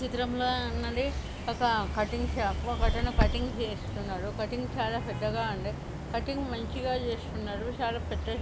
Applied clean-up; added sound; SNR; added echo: none; Bird; 1 dB; none.